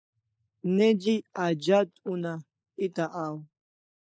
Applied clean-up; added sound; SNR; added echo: neural mask model Resemble Enhance denoiser.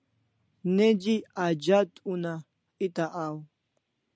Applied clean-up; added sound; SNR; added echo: none; none; none; none.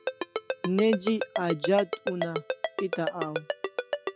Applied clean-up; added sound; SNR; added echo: none; Ringtone; 3 dB; none.